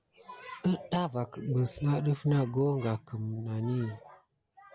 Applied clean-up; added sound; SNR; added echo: none; none; none; none.